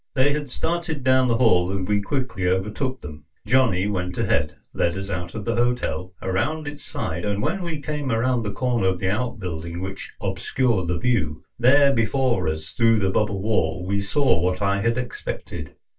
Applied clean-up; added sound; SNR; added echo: none; none; none; reverberation time 0.2 s.